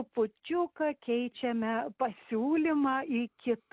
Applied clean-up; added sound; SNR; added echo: none; none; none; none.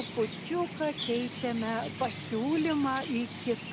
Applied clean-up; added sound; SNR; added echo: none; Chirp, tweet; 8 dB; none.